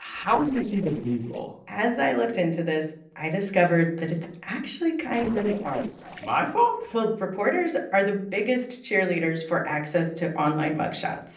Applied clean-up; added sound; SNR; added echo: neural separator model SepFormer DNS4.